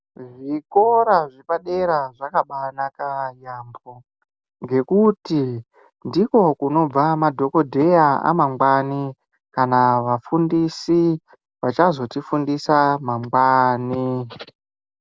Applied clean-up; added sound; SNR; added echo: none; none; none; none.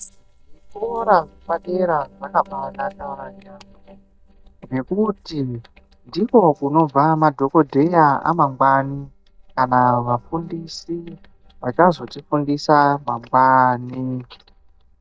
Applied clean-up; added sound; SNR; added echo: neural mask model DeepFilterNet 3.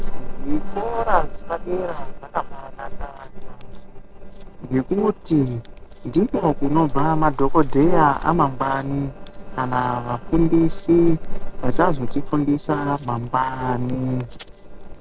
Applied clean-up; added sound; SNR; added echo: neural separator model SepFormer DNS4.